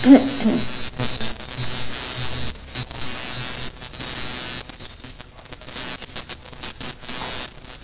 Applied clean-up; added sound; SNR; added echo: none; Motor vehicle (road); 19 dB; none.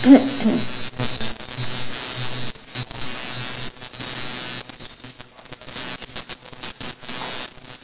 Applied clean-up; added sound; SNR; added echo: none; none; none; none.